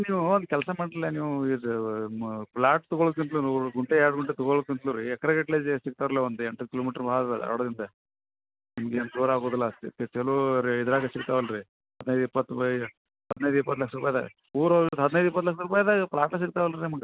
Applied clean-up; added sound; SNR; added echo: none; none; none; none.